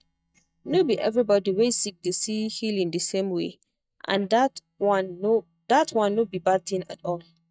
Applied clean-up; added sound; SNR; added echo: neural mask model DeepFilterNet 3.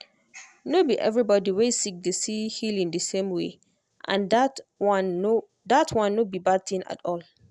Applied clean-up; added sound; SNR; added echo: none; none; none; none.